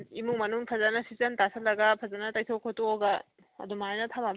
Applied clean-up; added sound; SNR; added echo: none; none; none; none.